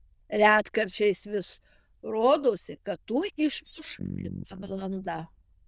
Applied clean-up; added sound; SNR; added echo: neural diffusion model UNIVERSE++.